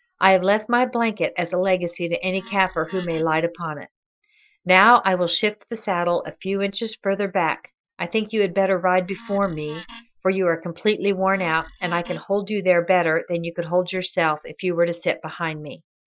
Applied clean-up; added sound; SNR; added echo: classical method Wiener filter.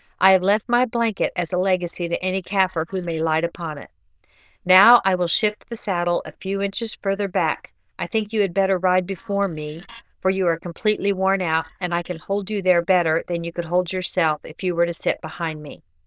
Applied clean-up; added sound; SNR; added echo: neural diffusion model UNIVERSE++.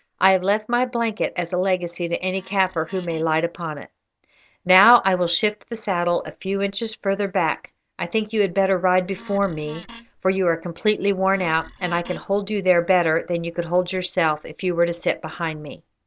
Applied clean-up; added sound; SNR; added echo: neural mask model DeepFilterNet 3.